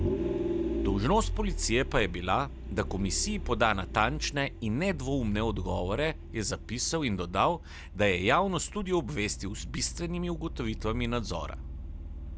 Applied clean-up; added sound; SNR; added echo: none; Vehicle; 5 dB; none.